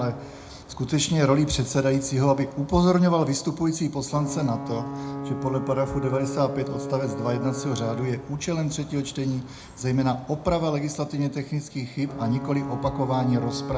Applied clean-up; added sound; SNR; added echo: none; Alarm / Ocean / Boat, Water vehicle; 10 dB; reverberation time 0.3 s.